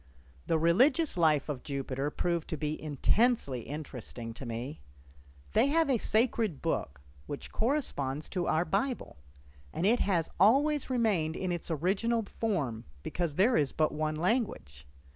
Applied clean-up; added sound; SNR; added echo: none; none; none; none.